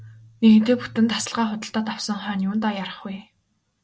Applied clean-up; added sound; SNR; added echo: none; none; none; none.